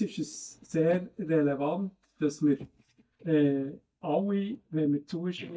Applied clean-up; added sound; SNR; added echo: neural mask model DeepFilterNet 3.